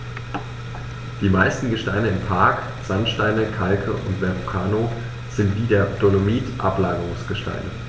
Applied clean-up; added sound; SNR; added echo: none; none; none; none.